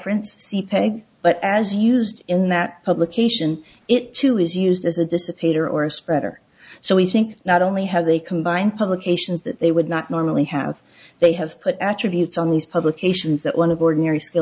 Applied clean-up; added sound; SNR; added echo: none; none; none; none.